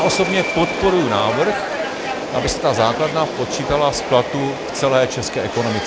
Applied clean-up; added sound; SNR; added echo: none; Subway, metro, underground; 4 dB; none.